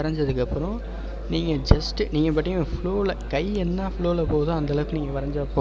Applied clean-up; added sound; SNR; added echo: none; none; none; none.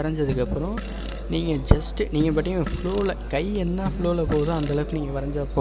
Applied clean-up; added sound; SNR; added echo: none; Fart; 13 dB; none.